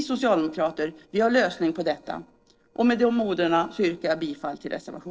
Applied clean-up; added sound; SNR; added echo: neural separator model SepFormer DNS4.